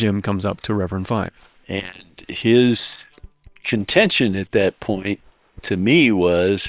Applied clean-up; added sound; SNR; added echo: neural separator model SepFormer WHAM!.